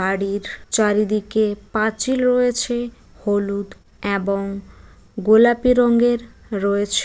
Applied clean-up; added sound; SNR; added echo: none; none; none; none.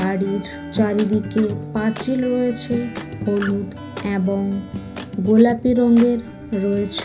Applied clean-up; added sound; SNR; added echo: none; Acoustic guitar; 10 dB; reverberation time 0.5 s.